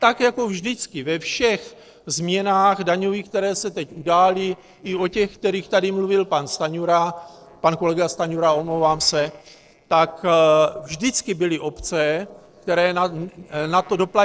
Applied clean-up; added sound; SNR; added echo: neural separator model SepFormer DNS4.